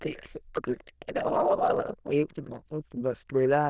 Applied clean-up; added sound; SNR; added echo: neural diffusion model UNIVERSE++.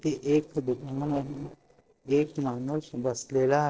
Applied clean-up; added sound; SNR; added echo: neural separator model SepFormer DNS4.